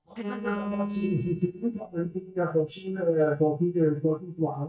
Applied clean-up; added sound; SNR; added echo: neural mask model DeepFilterNet 3.